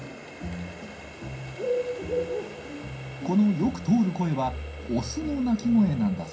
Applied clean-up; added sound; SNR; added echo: none; Water tap, faucet; 17 dB; reverberation time 0.3 s.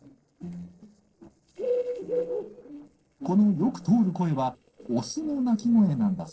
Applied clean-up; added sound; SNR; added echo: neural separator model SepFormer DNS4.